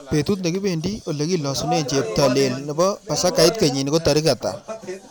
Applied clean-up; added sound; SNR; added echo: none; none; none; none.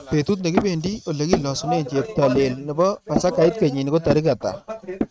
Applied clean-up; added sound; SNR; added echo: neural mask model RNNoise.